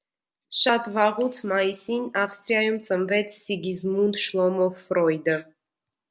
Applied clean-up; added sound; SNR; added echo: none; none; none; none.